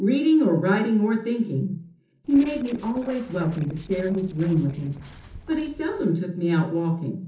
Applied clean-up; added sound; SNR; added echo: neural separator model SepFormer DNS4.